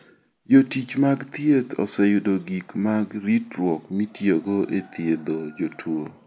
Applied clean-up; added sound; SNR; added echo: none; none; none; none.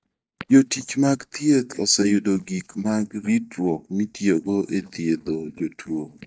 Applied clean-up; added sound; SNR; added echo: neural mask model DeepFilterNet 3.